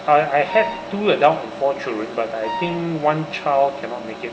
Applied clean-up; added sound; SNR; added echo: none; Wind instrument, woodwind instrument; 10 dB; none.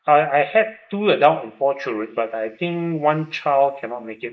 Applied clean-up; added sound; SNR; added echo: neural mask model Resemble Enhance denoiser.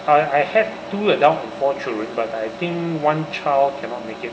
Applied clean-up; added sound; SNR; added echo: none; none; none; none.